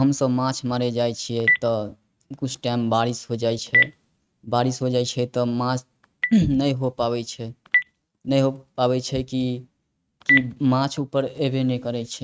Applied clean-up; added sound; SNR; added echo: neural mask model RNNoise.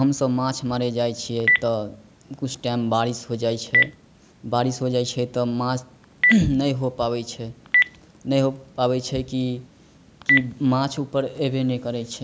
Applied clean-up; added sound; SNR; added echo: none; Telephone; 4 dB; none.